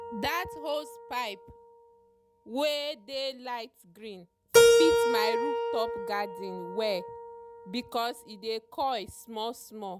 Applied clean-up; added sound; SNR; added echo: none; Keyboard (musical); -4 dB; none.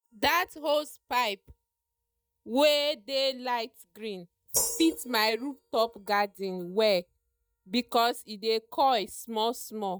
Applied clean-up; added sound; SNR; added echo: neural mask model DeepFilterNet 3.